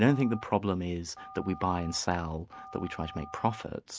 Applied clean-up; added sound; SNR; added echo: none; Telephone; 17 dB; none.